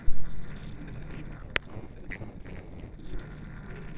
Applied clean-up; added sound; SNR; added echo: neural separator model SepFormer DNS4.